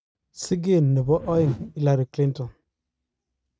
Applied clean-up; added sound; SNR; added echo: neural mask model RNNoise.